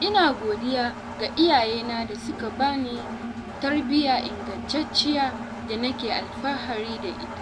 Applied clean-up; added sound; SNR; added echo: none; Engine; 9 dB; none.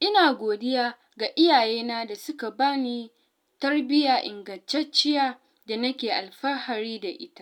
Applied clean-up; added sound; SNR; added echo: none; none; none; none.